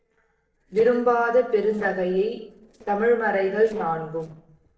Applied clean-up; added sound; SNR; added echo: neural separator model SepFormer DNS4.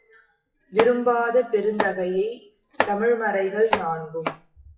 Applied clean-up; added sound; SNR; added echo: classical method WPE with log-MMSE.